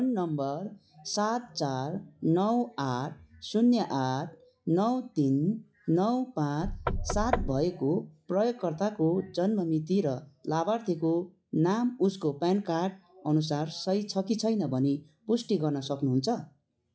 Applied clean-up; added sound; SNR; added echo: classical method log-MMSE.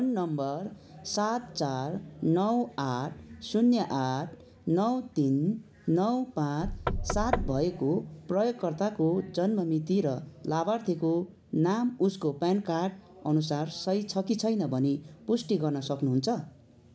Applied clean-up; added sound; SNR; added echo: none; Knock / Wood; 4 dB; none.